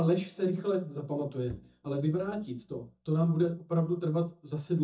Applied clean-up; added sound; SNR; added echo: neural mask model DeepFilterNet 3.